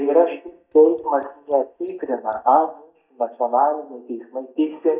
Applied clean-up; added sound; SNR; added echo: neural mask model DeepFilterNet 3.